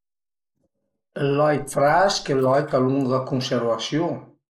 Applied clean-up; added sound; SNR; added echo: neural mask model Resemble Enhance denoiser.